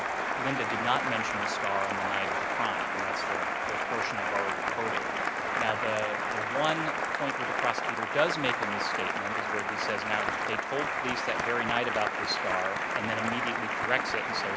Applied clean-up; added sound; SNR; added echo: none; Applause; -3 dB; none.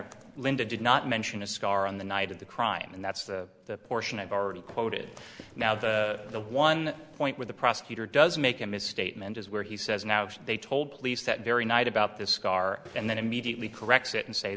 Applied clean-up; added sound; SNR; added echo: none; none; none; none.